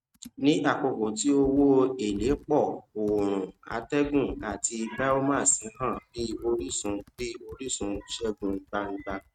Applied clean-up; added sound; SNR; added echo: neural mask model RNNoise.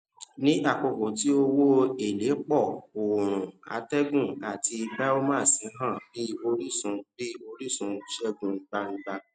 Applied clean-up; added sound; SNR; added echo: none; none; none; none.